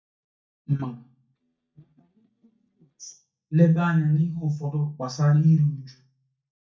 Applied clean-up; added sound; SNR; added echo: neural mask model DeepFilterNet 3.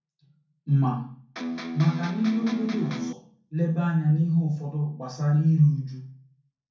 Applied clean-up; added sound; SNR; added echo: none; Electric guitar; 8 dB; reverberation time 0.5 s.